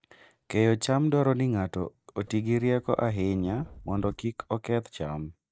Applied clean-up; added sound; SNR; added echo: neural mask model DeepFilterNet 3.